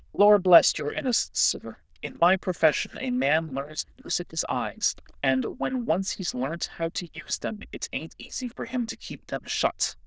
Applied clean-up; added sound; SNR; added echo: neural diffusion model UNIVERSE++.